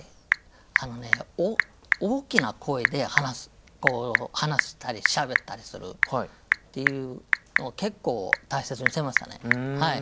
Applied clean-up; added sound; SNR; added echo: none; Telephone / Typing; -1 dB; none.